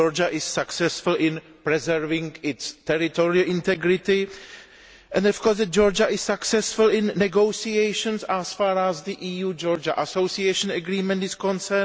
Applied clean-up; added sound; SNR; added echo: none; none; none; none.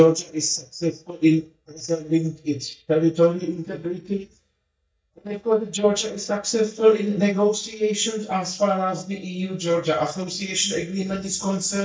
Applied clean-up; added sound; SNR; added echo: neural mask model DeepFilterNet 3.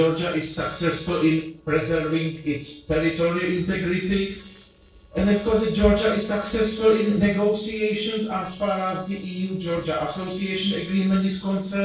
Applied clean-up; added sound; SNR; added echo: neural separator model SepFormer DNS4.